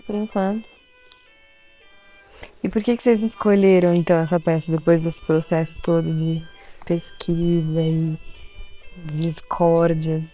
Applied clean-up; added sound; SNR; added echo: neural separator model SepFormer WHAM!.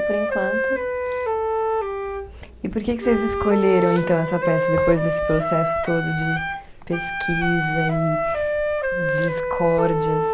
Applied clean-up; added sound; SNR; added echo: none; Wind instrument, woodwind instrument; 0 dB; none.